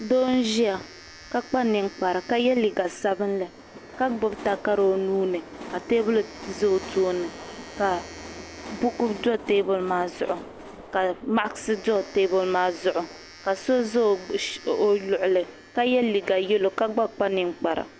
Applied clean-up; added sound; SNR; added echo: none; Domestic sounds, home sounds + Train; 18 dB; none.